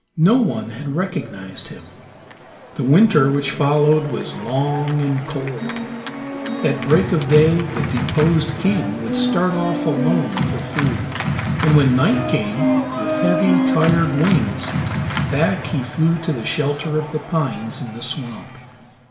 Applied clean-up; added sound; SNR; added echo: none; Organ; 4 dB; reverberation time 2.6 s.